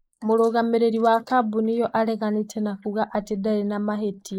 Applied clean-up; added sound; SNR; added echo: neural mask model Resemble Enhance denoiser.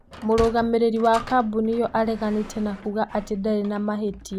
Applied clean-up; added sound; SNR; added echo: none; Sliding door; 16 dB; none.